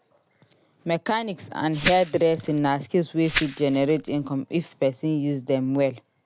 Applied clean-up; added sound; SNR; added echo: none; Glass; 9 dB; none.